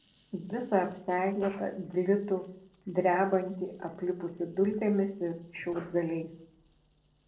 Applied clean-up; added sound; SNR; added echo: neural separator model SepFormer DNS4.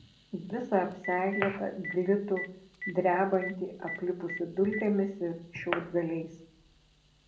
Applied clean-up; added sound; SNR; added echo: none; Telephone; 14 dB; reverberation time 0.4 s.